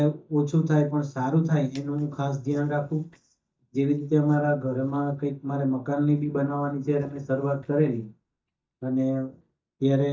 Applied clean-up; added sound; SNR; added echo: neural mask model DeepFilterNet 3.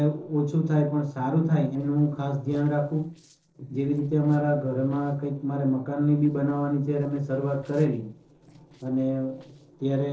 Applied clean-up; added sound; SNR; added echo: neural separator model SepFormer DNS4.